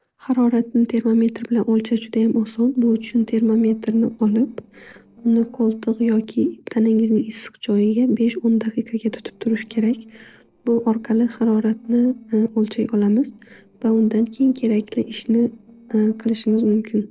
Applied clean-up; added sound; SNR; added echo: neural separator model SepFormer DNS4.